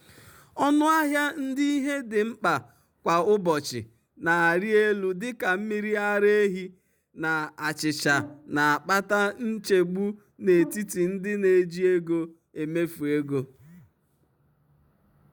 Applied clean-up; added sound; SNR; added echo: none; Brass instrument; 16 dB; none.